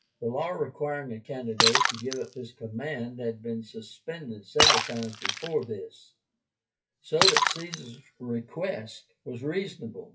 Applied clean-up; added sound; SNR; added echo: classical method WPE with log-MMSE.